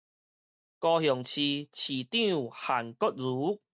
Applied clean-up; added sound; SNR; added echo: none; none; none; none.